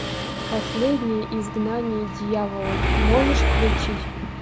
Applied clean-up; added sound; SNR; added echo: none; Mechanisms; -1 dB; none.